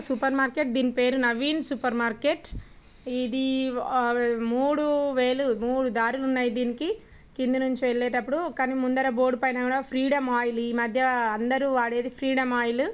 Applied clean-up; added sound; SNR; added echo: none; none; none; none.